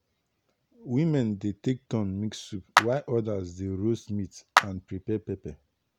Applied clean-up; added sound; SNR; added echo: none; Clapping; 0 dB; none.